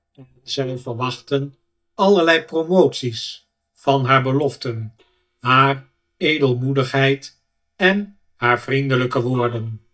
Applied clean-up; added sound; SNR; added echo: neural mask model DeepFilterNet 3.